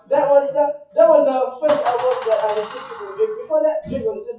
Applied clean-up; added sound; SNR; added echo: classical method WPE with log-MMSE.